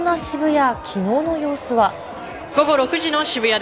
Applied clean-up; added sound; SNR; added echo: none; none; none; none.